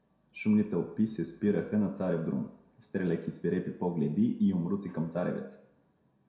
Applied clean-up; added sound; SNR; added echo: none; none; none; reverberation time 0.6 s.